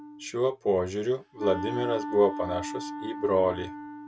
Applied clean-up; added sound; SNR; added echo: none; Wind instrument, woodwind instrument; 9 dB; none.